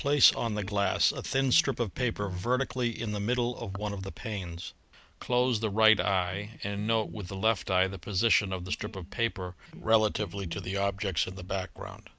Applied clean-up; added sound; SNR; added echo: none; Electric guitar; 17 dB; none.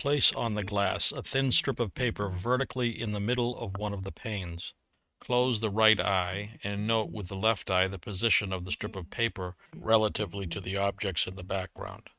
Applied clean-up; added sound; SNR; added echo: neural mask model RNNoise.